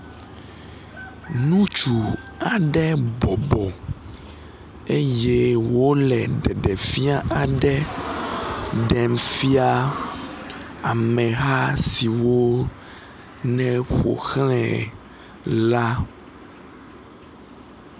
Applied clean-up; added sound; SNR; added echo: none; none; none; none.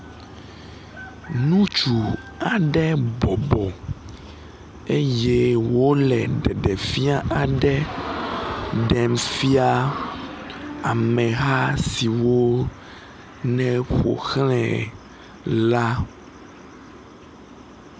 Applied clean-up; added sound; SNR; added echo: none; Electric guitar / Strum; 17 dB; none.